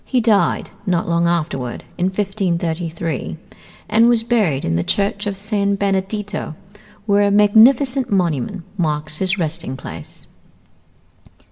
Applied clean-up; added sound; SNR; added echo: none; none; none; reverberation time 0.5 s.